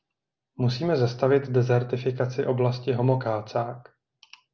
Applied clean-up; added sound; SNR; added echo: none; none; none; none.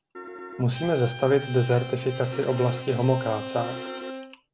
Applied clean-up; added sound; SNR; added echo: none; Piano + Bowed string instrument; 11 dB; none.